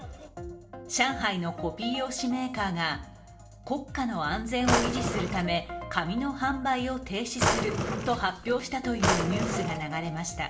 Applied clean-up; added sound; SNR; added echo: none; Drawer open or close; -1 dB; reverberation time 0.7 s.